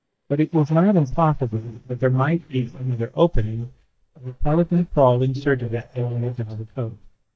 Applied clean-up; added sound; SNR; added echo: neural mask model DeepFilterNet 3.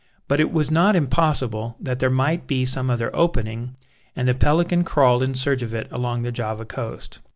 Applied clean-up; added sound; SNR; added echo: none; none; none; none.